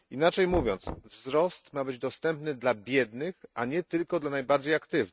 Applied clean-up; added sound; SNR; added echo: neural mask model RNNoise.